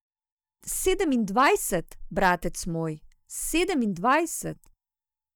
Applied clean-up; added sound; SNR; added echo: neural mask model DeepFilterNet 3.